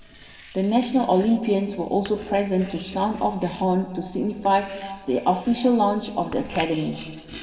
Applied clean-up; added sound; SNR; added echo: none; Writing; 20 dB; reverberation time 1.6 s.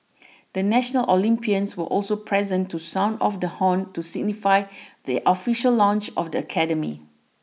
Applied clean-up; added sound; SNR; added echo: none; none; none; none.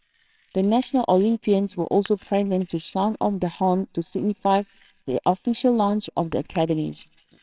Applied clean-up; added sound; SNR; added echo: neural separator model SepFormer WHAMR!.